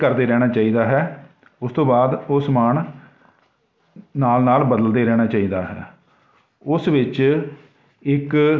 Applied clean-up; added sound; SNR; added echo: none; none; none; none.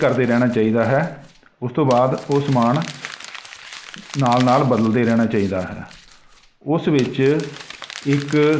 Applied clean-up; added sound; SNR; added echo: none; Crumpling, crinkling; 19 dB; none.